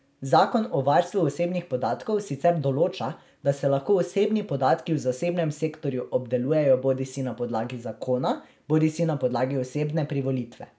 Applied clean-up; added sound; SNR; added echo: none; none; none; none.